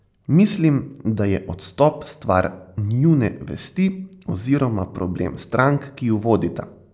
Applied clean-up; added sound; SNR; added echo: none; none; none; none.